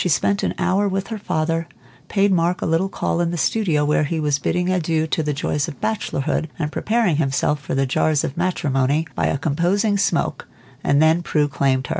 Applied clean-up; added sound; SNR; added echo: none; none; none; none.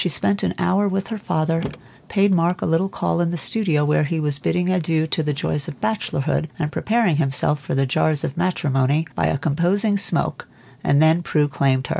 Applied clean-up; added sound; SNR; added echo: none; Car; 19 dB; none.